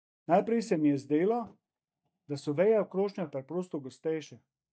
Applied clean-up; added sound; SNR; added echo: neural mask model DeepFilterNet 3.